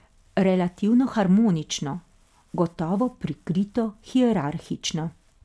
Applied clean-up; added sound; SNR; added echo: none; none; none; none.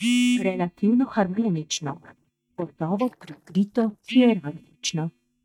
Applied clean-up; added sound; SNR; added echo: neural mask model DeepFilterNet 3.